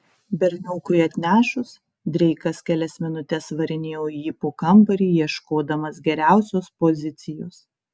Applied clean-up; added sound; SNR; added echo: none; none; none; none.